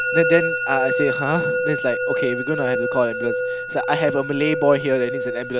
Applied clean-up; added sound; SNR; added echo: none; Musical instrument; 1 dB; none.